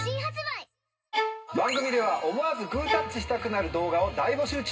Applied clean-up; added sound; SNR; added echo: none; Bowed string instrument; 5 dB; reverberation time 0.2 s.